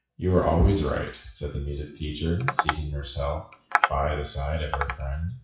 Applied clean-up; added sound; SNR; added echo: classical method WPE with log-MMSE.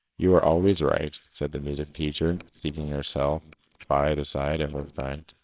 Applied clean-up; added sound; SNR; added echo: neural separator model SepFormer WHAMR!.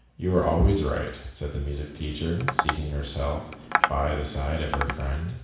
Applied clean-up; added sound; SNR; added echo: none; Tap; 4 dB; reverberation time 0.7 s.